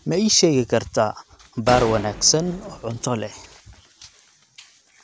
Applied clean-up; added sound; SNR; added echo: none; Gunshot, gunfire; 12 dB; none.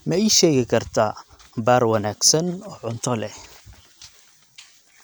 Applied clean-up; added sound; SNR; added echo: none; none; none; none.